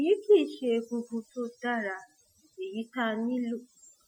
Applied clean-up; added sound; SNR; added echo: classical method Wiener filter.